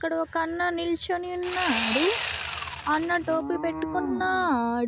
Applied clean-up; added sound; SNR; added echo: none; Sawing; 2 dB; none.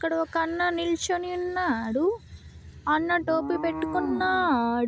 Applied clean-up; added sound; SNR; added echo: none; none; none; none.